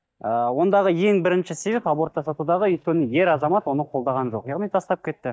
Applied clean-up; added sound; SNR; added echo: neural mask model DeepFilterNet 3.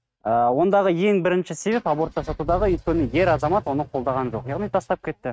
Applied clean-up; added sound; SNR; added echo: neural mask model RNNoise.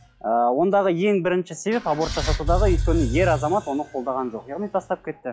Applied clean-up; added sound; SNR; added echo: classical method log-MMSE.